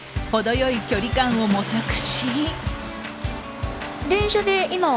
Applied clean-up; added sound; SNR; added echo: none; Car passing by; 12 dB; none.